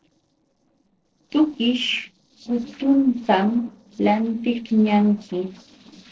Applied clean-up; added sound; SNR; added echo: neural separator model SepFormer DNS4.